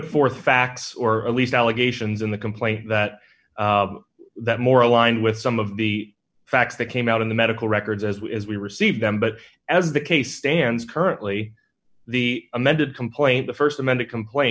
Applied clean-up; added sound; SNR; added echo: none; none; none; none.